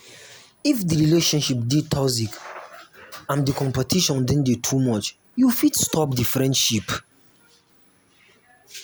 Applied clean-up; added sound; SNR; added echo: none; none; none; none.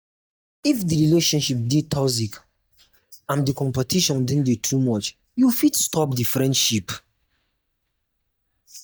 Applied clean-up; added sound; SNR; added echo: neural mask model DeepFilterNet 3.